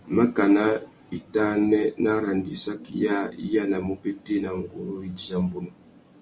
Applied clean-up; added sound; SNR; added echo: none; none; none; none.